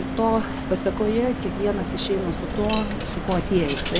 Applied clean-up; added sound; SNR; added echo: none; Coin (dropping); 4 dB; none.